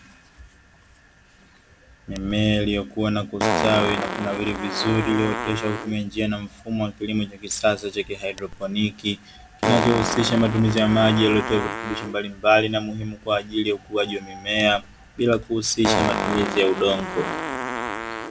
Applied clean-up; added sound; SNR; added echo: none; Fart; 6 dB; none.